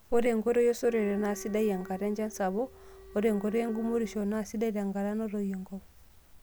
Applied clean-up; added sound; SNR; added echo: none; Wind instrument, woodwind instrument; 18 dB; none.